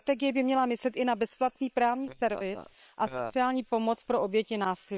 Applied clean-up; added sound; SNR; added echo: neural separator model SepFormer WHAM!.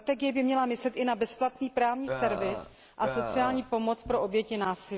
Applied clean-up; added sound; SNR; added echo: none; Burping, eructation; 4 dB; none.